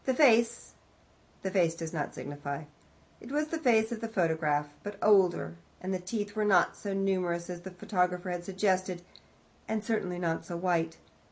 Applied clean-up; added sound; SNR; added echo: none; none; none; none.